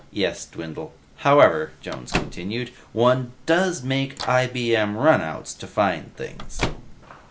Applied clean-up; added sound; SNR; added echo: none; Microwave oven; 12 dB; none.